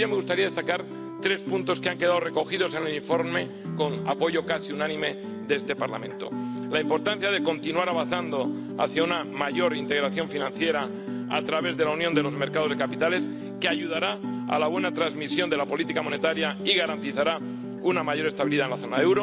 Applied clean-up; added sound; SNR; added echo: none; Guitar; 6 dB; none.